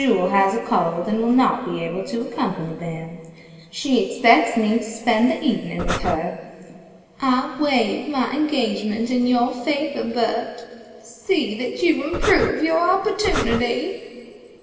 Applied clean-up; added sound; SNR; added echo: none; Breathing; 2 dB; reverberation time 2.5 s.